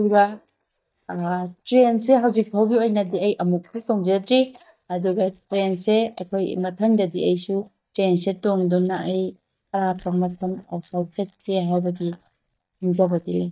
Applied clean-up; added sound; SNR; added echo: neural mask model DeepFilterNet 3.